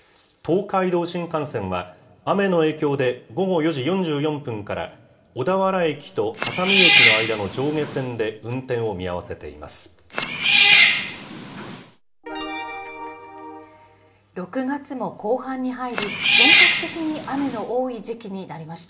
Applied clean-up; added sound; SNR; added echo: none; Cat; -4 dB; reverberation time 1.7 s.